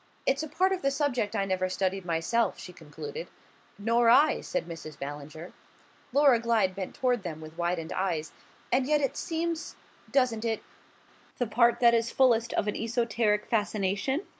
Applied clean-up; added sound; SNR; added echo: none; none; none; none.